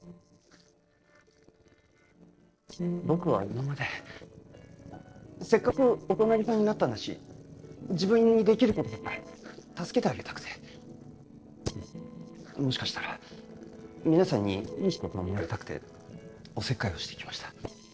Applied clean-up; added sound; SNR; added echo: neural separator model SepFormer DNS4.